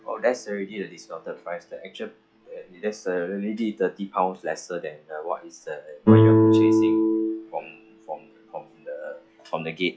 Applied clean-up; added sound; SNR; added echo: classical method log-MMSE.